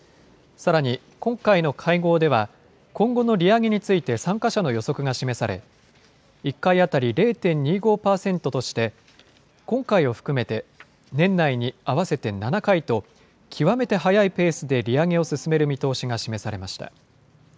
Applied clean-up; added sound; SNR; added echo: none; none; none; none.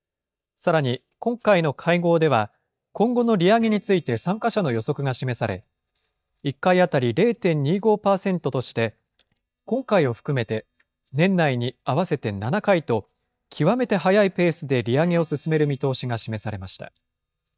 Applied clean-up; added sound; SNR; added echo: neural mask model DeepFilterNet 3.